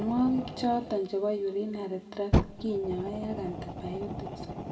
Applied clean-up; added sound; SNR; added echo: none; Fire; 3 dB; reverberation time 1.7 s.